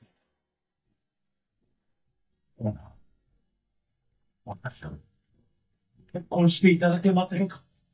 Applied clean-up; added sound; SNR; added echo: neural mask model DeepFilterNet 3.